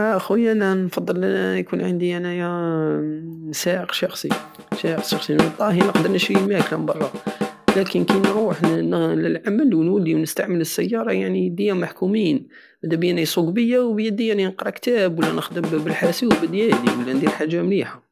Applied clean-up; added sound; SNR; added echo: none; Drum / Drum kit; 3 dB; none.